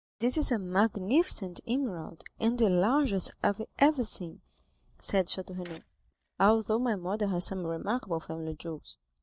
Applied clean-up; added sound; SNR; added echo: neural mask model DeepFilterNet 3.